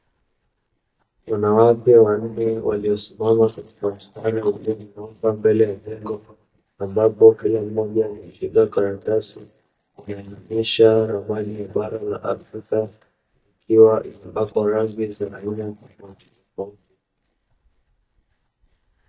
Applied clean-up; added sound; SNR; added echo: neural mask model DeepFilterNet 3.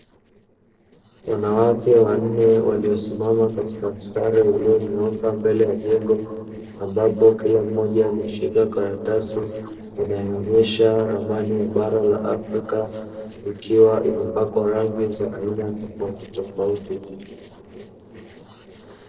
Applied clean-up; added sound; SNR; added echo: neural separator model SepFormer DNS4.